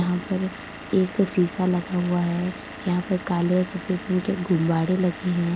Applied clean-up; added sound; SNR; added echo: none; Engine / Vehicle; 14 dB; none.